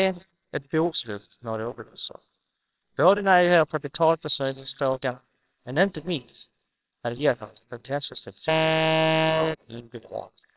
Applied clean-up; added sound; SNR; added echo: neural separator model SepFormer WHAMR!.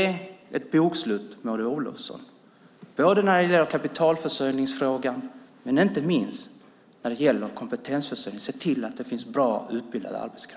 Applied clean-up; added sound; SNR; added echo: none; none; none; none.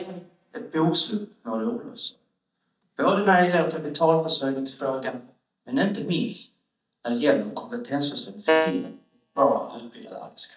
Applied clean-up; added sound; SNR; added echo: neural mask model DeepFilterNet 3.